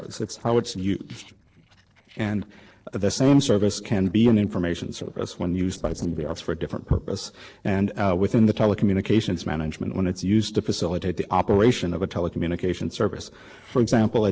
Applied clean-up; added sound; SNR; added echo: neural separator model SepFormer DNS4.